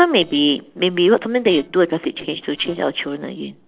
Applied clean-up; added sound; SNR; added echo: neural separator model SepFormer DNS4.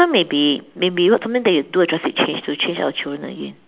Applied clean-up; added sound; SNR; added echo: none; none; none; none.